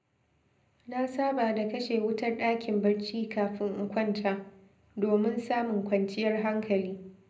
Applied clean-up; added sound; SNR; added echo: none; none; none; reverberation time 0.4 s.